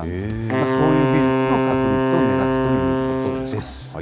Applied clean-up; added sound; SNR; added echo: none; Wind instrument, woodwind instrument; -5 dB; none.